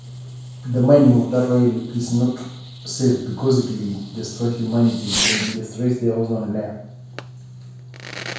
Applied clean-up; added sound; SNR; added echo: none; Fireworks; 12 dB; reverberation time 0.7 s.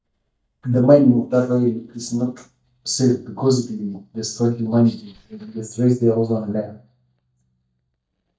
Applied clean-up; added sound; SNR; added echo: neural mask model DeepFilterNet 3.